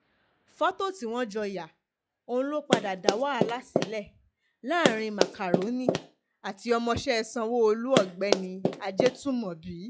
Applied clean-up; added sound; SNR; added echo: classical method log-MMSE.